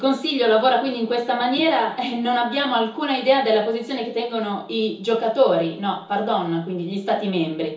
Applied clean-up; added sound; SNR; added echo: none; none; none; reverberation time 0.7 s.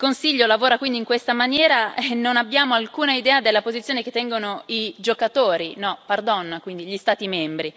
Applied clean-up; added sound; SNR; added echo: none; none; none; none.